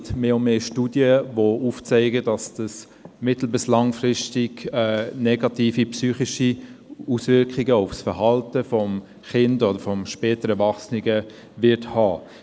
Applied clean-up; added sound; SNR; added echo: none; none; none; none.